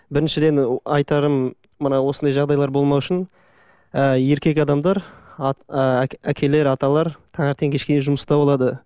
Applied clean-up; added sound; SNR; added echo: none; none; none; none.